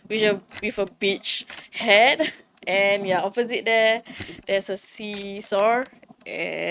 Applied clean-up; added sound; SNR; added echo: neural mask model RNNoise.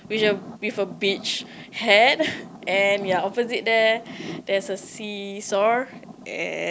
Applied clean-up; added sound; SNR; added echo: none; none; none; none.